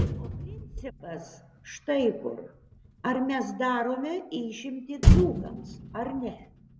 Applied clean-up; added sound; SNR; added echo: none; Motor vehicle (road); -3 dB; none.